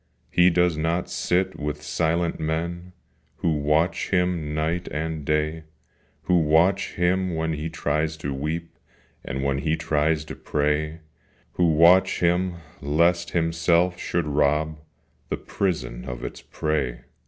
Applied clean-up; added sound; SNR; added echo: none; Thump, thud; 17 dB; none.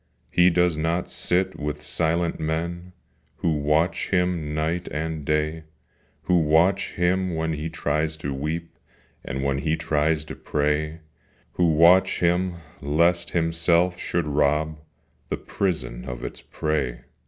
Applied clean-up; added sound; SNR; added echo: none; none; none; none.